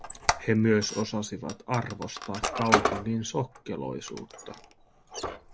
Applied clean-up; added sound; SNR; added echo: none; Squeak; 3 dB; none.